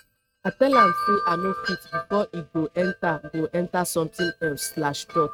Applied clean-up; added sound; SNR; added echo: neural mask model RNNoise.